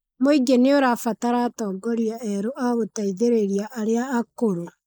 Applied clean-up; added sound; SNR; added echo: neural mask model Resemble Enhance denoiser.